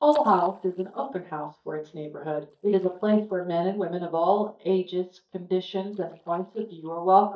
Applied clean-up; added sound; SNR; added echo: neural mask model DeepFilterNet 3.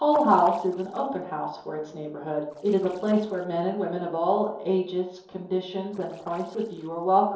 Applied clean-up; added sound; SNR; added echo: neural separator model SepFormer DNS4.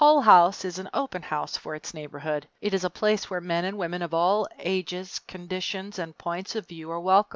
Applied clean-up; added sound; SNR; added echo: none; none; none; none.